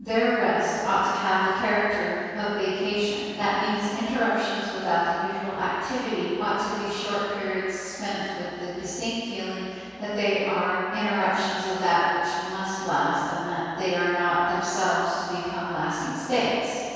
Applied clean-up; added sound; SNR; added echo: none; none; none; reverberation time 2.2 s.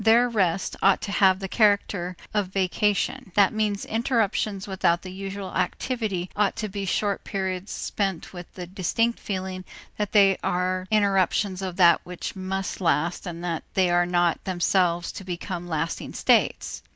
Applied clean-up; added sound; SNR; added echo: none; none; none; none.